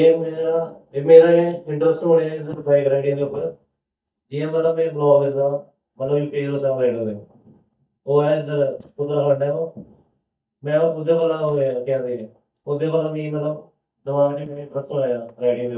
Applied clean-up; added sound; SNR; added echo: neural mask model DeepFilterNet 3.